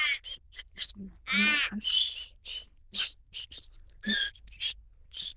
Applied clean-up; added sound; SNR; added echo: neural diffusion model UNIVERSE++.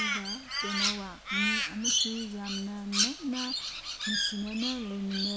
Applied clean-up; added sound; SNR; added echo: none; Crow; -3 dB; none.